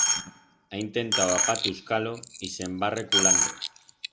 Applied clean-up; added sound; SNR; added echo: none; Coin (dropping); -3 dB; none.